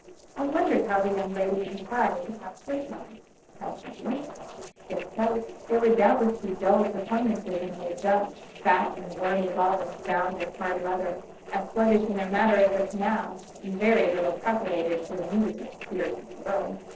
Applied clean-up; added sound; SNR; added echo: neural separator model SepFormer DNS4.